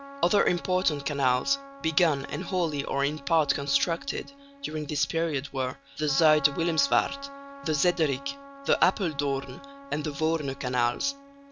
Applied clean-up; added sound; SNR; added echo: none; Trumpet; 17 dB; none.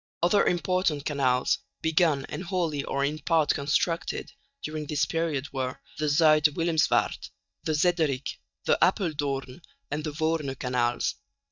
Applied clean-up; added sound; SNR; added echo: neural mask model DeepFilterNet 3.